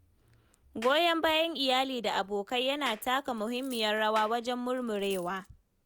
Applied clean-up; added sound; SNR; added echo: none; Clapping + Coin (dropping); 19 dB; none.